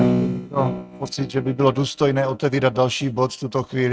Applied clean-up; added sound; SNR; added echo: neural mask model RNNoise.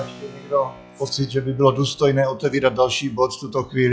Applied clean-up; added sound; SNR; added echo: classical method log-MMSE.